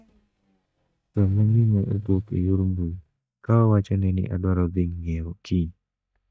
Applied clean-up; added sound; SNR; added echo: neural mask model DeepFilterNet 3.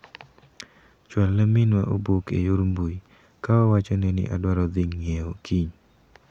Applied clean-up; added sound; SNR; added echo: none; none; none; none.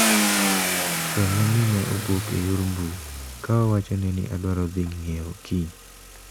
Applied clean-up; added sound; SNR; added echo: none; Car; 2 dB; none.